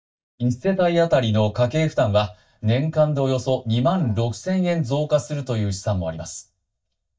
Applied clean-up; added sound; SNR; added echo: neural mask model DeepFilterNet 3.